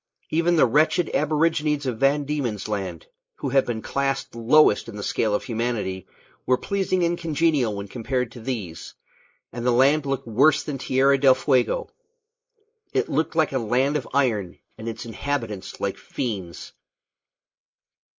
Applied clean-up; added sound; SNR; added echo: neural mask model Resemble Enhance denoiser.